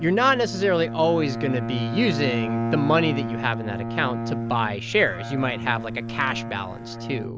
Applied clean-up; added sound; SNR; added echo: none; Bowed string instrument; 5 dB; none.